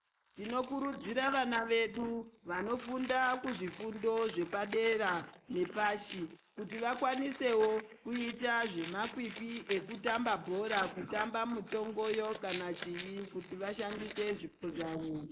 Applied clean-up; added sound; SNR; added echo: neural mask model Resemble Enhance denoiser.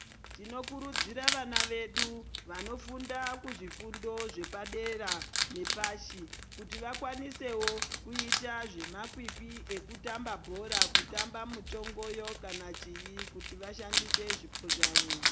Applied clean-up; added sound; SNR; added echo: none; Wild animals; -5 dB; none.